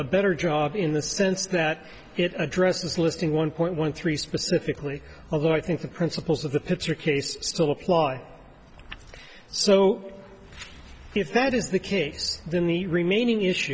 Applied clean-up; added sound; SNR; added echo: none; none; none; none.